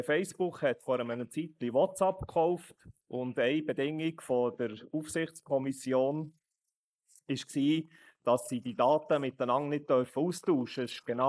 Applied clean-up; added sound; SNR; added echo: neural mask model Resemble Enhance denoiser.